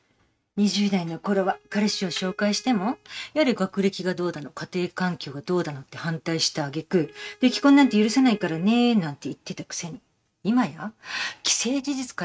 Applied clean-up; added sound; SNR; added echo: neural mask model RNNoise.